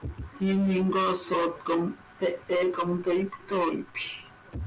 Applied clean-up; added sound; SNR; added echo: none; none; none; none.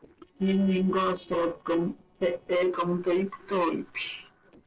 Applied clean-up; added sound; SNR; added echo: neural separator model SepFormer DNS4.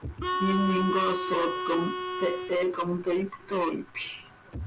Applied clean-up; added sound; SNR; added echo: none; Harmonica; 2 dB; none.